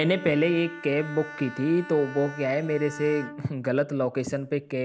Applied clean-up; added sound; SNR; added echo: none; Bowed string instrument; 16 dB; none.